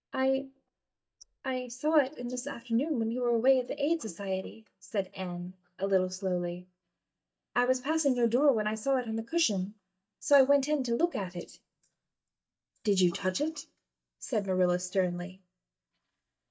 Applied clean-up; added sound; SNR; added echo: neural mask model DeepFilterNet 3.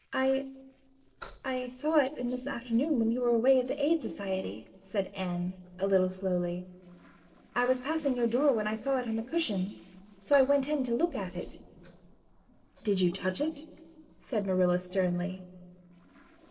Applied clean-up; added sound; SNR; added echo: neural separator model SepFormer DNS4.